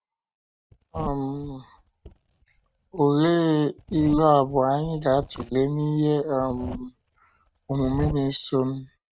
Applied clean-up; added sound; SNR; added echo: neural mask model RNNoise.